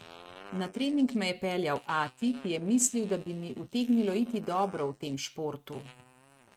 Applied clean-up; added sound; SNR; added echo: neural mask model RNNoise.